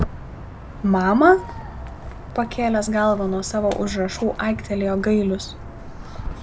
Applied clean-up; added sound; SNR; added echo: none; Walk, footsteps; 11 dB; none.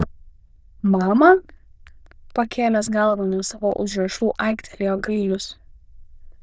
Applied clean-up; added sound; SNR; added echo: neural diffusion model UNIVERSE++.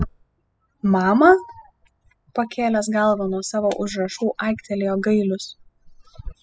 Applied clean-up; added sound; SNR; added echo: classical method spectral subtraction.